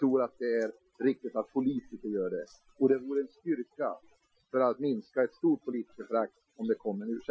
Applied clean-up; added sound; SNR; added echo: classical method Wiener filter.